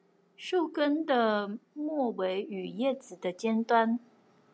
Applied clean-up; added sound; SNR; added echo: none; none; none; none.